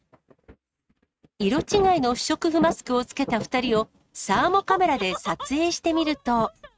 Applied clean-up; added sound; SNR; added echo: neural mask model RNNoise.